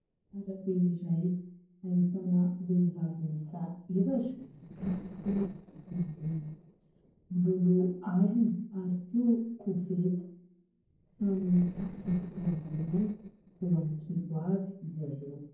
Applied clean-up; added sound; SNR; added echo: neural separator model SepFormer DNS4.